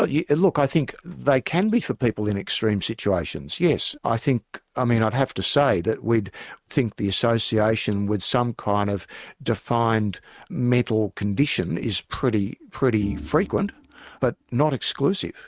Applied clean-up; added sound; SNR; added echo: neural mask model RNNoise.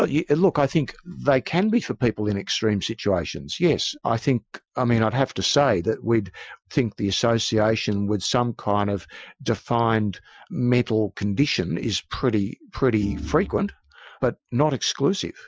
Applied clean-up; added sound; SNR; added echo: classical method Wiener filter.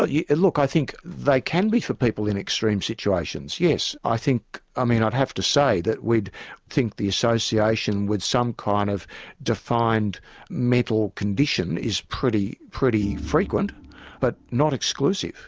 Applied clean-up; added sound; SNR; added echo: none; Organ; 14 dB; none.